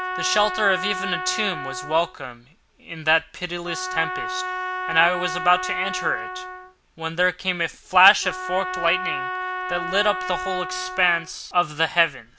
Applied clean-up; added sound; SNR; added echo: none; Trumpet; 7 dB; none.